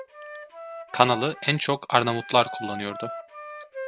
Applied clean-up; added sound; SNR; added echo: none; Wind instrument, woodwind instrument; 12 dB; none.